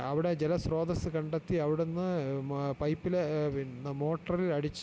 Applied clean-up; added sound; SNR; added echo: none; none; none; none.